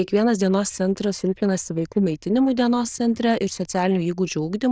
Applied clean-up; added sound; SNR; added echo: neural diffusion model UNIVERSE++.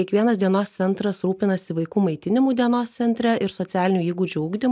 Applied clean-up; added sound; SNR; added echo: none; none; none; none.